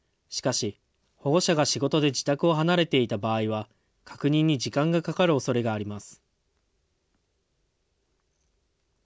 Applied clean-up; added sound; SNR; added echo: none; none; none; none.